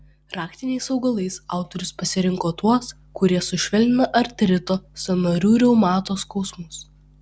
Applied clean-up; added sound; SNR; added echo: none; none; none; none.